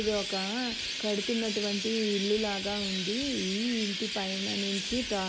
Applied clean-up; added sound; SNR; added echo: none; Chirp, tweet; 3 dB; none.